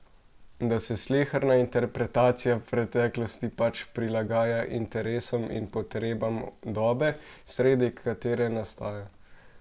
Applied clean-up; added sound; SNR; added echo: none; none; none; none.